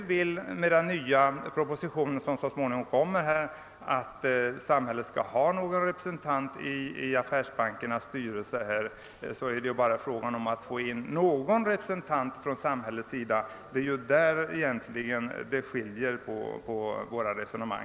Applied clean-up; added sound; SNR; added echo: none; none; none; none.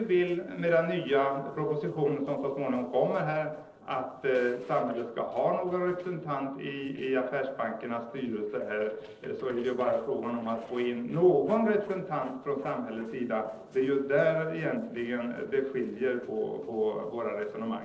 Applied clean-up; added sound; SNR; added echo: neural separator model SepFormer DNS4.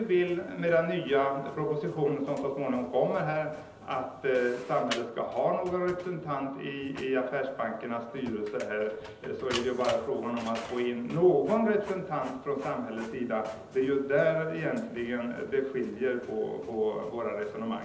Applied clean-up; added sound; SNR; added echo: none; Printer; 18 dB; reverberation time 1.2 s.